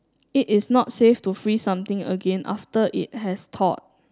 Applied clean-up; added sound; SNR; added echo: none; none; none; none.